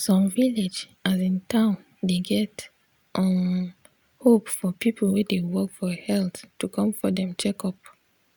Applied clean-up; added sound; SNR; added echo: none; none; none; none.